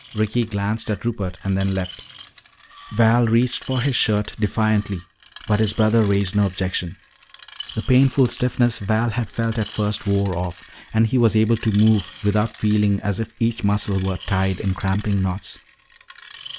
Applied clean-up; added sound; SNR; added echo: none; Screech; 15 dB; none.